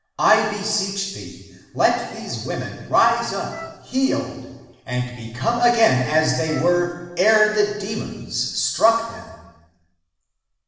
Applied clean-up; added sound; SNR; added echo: none; Wind instrument, woodwind instrument; 18 dB; reverberation time 1.2 s.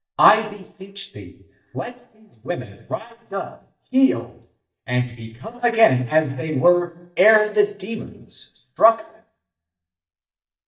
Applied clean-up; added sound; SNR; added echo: neural mask model DeepFilterNet 3.